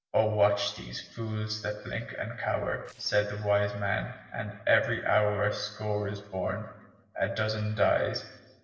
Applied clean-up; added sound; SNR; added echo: neural separator model SepFormer DNS4.